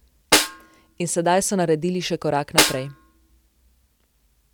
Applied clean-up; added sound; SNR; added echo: none; Snare drum; 0 dB; none.